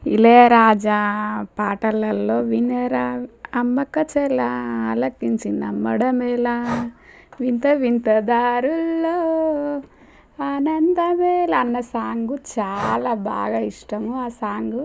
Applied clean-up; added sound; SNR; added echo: none; Breathing; 20 dB; none.